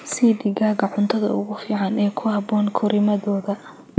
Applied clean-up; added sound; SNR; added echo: none; none; none; none.